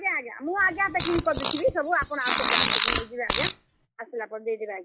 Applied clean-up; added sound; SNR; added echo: classical method log-MMSE.